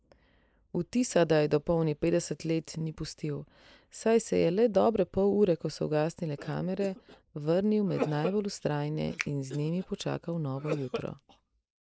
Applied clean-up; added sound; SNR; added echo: neural mask model Resemble Enhance denoiser.